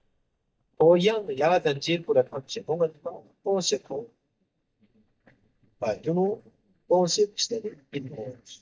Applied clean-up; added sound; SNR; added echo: neural mask model DeepFilterNet 3.